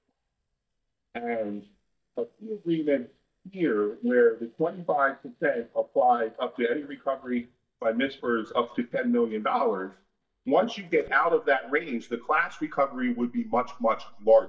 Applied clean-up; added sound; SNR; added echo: neural mask model DeepFilterNet 3.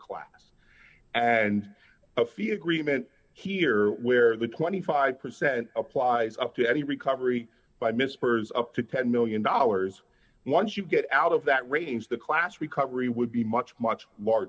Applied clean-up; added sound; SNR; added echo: none; none; none; none.